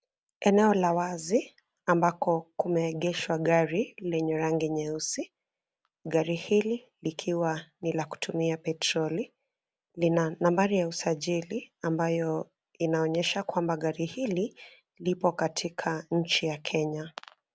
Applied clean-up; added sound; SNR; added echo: none; none; none; none.